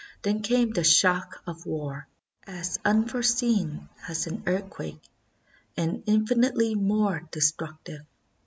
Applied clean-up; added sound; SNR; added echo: none; none; none; none.